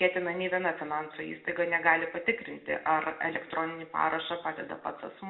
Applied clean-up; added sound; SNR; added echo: none; none; none; reverberation time 0.7 s.